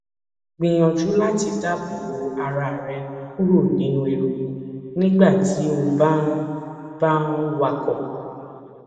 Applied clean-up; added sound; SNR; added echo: none; none; none; reverberation time 2.5 s.